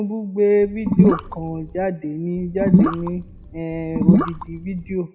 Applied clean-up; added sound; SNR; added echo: none; Gurgling / Liquid; -3 dB; reverberation time 0.9 s.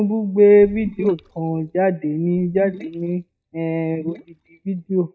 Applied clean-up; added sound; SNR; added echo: neural mask model DeepFilterNet 3.